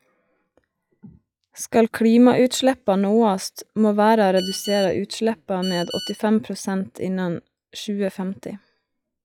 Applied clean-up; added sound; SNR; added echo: classical method log-MMSE.